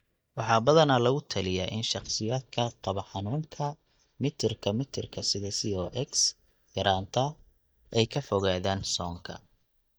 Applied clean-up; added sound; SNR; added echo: neural mask model DeepFilterNet 3.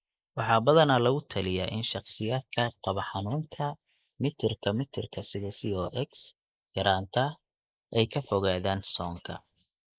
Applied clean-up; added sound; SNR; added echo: neural mask model Resemble Enhance denoiser.